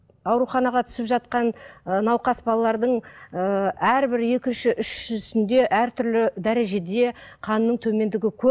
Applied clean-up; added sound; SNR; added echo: none; none; none; none.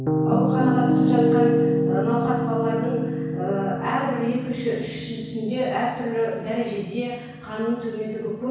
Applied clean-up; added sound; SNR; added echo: none; Piano; -2 dB; reverberation time 1.1 s.